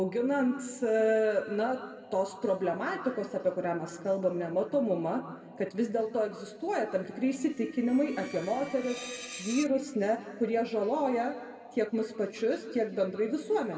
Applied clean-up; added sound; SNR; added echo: none; Screech; 16 dB; reverberation time 1.6 s.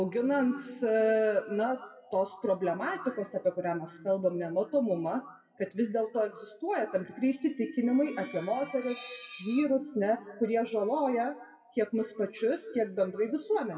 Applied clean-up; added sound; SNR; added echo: classical method WPE with log-MMSE.